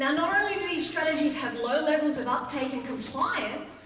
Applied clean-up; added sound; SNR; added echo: none; Writing; 17 dB; reverberation time 1.0 s.